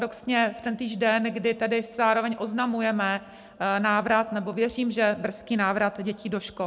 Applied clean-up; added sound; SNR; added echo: none; none; none; none.